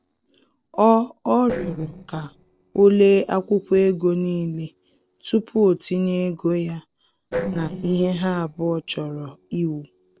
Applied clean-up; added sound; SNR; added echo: neural separator model SepFormer DNS4.